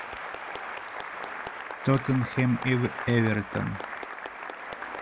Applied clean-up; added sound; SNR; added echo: none; Applause; 8 dB; none.